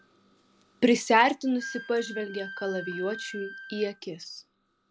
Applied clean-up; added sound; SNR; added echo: none; Wind instrument, woodwind instrument; 15 dB; none.